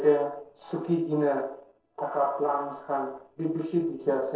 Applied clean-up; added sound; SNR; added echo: neural separator model SepFormer DNS4.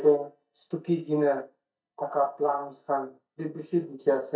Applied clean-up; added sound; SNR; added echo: neural mask model DeepFilterNet 3.